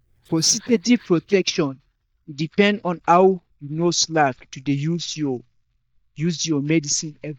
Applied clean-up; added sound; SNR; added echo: neural mask model DeepFilterNet 3.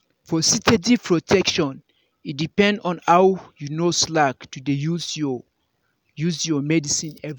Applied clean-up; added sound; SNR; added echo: none; none; none; none.